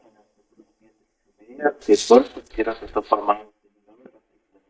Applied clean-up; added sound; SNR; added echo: neural mask model DeepFilterNet 3.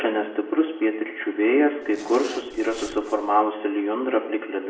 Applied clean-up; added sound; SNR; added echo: none; Zipper (clothing); 18 dB; reverberation time 0.7 s.